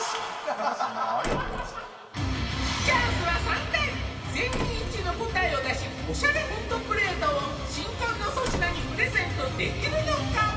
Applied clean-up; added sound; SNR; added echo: none; Slam; 10 dB; reverberation time 2.1 s.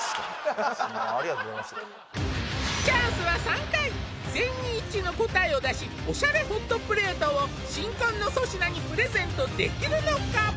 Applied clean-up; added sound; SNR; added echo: none; none; none; none.